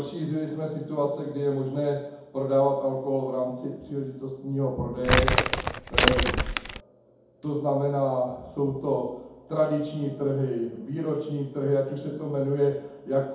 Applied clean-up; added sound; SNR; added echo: none; Crumpling, crinkling; -4 dB; reverberation time 1.2 s.